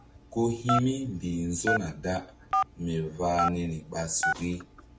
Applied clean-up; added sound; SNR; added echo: none; Telephone; 3 dB; none.